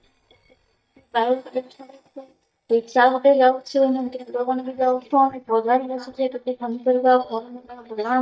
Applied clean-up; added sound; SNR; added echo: neural mask model DeepFilterNet 3.